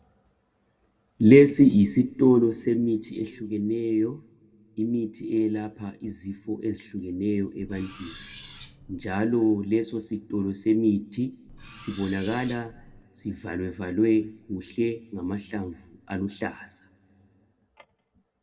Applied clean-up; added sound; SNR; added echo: none; Cutlery, silverware; 12 dB; reverberation time 1.6 s.